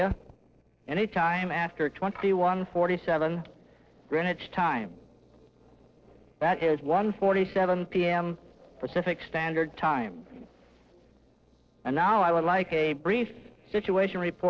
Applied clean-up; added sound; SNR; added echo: neural separator model SepFormer DNS4.